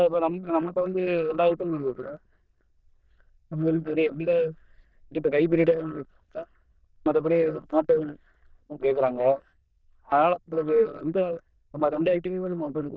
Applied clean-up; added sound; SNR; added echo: neural diffusion model UNIVERSE++.